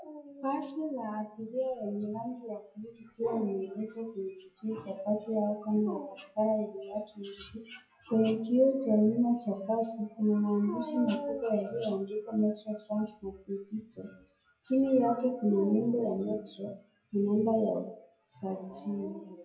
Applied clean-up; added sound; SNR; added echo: classical method WPE with log-MMSE.